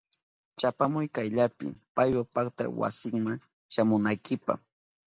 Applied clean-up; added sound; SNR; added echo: none; none; none; none.